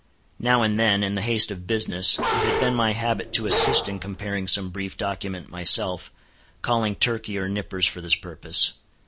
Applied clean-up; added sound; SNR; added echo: none; Bark; 4 dB; none.